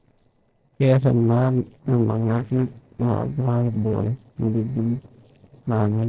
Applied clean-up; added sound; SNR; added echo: neural separator model SepFormer DNS4.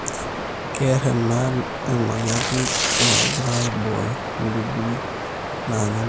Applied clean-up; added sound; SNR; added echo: none; Water + Tearing; 1 dB; none.